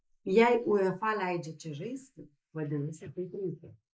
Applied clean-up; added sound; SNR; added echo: neural mask model Resemble Enhance denoiser.